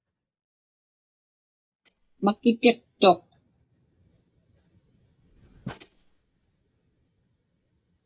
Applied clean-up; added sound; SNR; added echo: neural mask model DeepFilterNet 3.